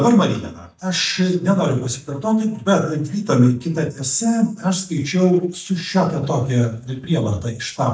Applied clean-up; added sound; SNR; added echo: neural mask model DeepFilterNet 3.